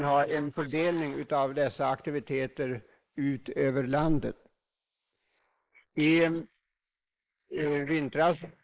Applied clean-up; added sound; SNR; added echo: neural mask model Resemble Enhance denoiser.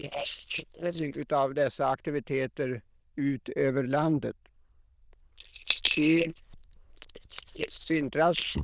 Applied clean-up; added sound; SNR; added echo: neural diffusion model UNIVERSE++.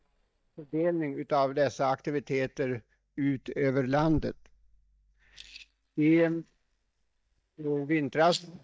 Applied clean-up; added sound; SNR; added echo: neural mask model DeepFilterNet 3.